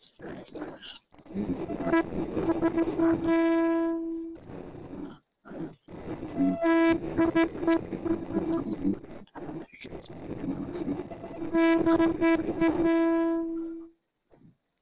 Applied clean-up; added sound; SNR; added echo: neural separator model SepFormer DNS4.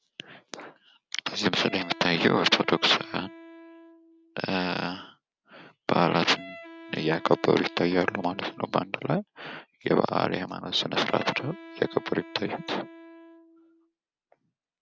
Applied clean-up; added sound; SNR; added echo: none; Wind instrument, woodwind instrument; 20 dB; none.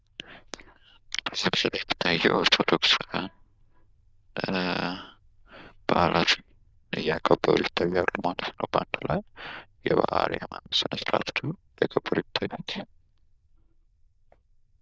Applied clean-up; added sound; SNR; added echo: neural diffusion model UNIVERSE++.